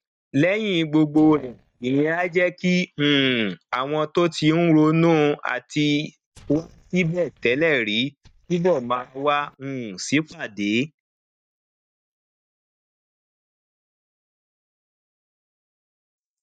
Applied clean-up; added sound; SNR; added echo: neural mask model DeepFilterNet 3.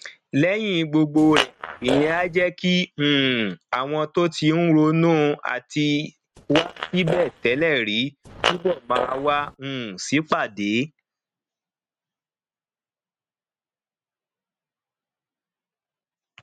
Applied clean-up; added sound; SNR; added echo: neural mask model RNNoise.